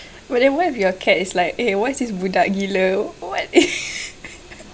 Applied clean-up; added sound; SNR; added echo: none; none; none; none.